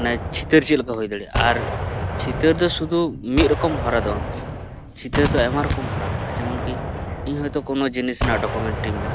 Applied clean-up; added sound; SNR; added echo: none; Gunshot, gunfire; 4 dB; none.